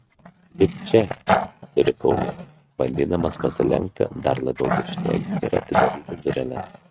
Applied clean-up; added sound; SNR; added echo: neural mask model RNNoise.